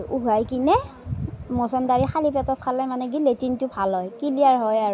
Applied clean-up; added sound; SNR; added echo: none; none; none; none.